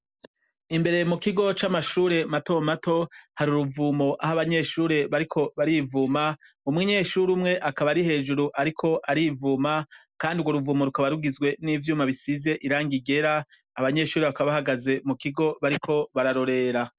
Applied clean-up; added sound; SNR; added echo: none; none; none; none.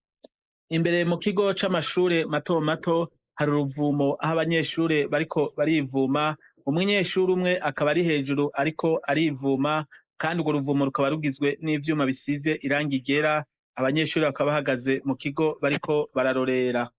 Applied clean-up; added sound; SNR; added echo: neural mask model Resemble Enhance denoiser.